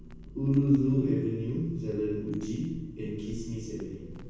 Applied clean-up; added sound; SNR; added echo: none; Crackle; 19 dB; reverberation time 1.2 s.